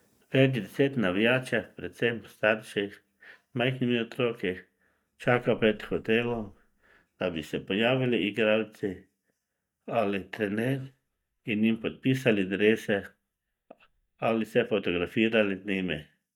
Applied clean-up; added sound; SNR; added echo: neural mask model DeepFilterNet 3.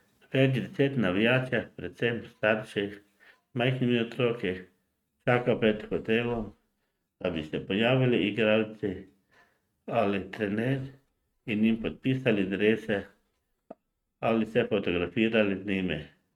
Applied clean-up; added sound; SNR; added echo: neural mask model RNNoise.